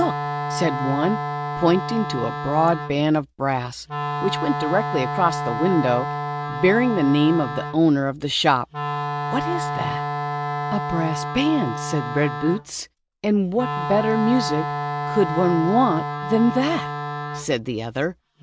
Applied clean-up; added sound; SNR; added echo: none; Wind instrument, woodwind instrument; 5 dB; none.